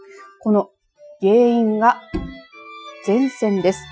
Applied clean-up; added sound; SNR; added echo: classical method Wiener filter.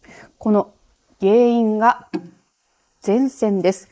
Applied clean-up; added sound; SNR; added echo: neural mask model Resemble Enhance denoiser.